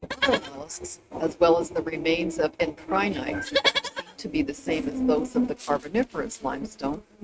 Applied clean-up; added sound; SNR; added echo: neural mask model RNNoise.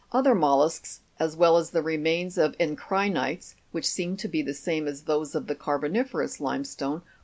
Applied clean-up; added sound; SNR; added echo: none; none; none; none.